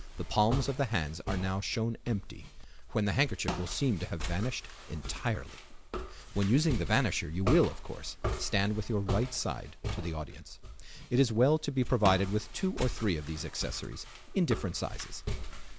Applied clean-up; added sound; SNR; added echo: none; Walk, footsteps; 7 dB; none.